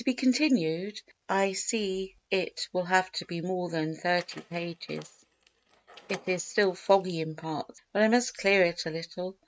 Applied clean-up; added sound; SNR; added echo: neural mask model RNNoise.